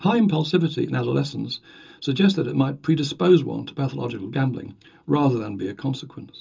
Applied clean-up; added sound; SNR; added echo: none; none; none; reverberation time 0.2 s.